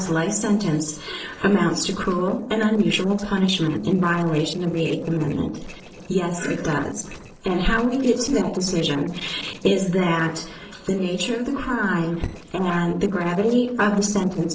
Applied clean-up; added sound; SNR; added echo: neural separator model SepFormer DNS4.